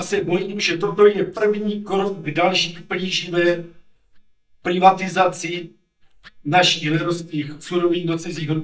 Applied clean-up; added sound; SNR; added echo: neural mask model DeepFilterNet 3.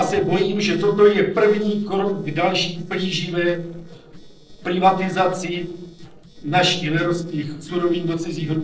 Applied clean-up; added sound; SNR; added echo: neural separator model SepFormer DNS4.